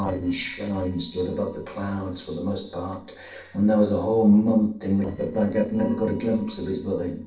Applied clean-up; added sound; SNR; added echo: neural separator model SepFormer DNS4.